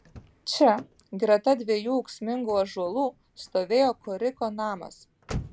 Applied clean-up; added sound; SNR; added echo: none; Slam / Car; 18 dB; none.